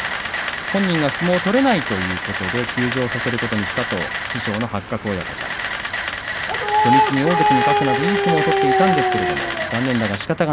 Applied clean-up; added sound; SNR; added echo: none; Camera; 6 dB; none.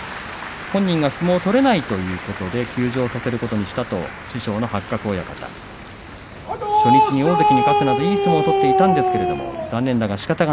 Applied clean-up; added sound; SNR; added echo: none; none; none; none.